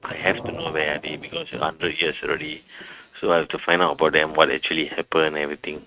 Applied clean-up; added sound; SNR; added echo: neural mask model RNNoise.